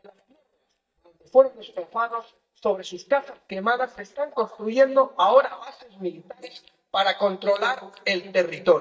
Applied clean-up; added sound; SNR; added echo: neural mask model DeepFilterNet 3.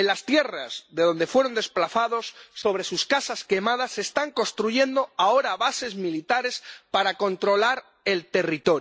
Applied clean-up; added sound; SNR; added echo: none; none; none; none.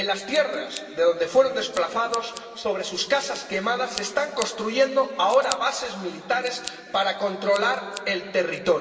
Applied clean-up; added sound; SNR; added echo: none; Scissors; 18 dB; reverberation time 2.7 s.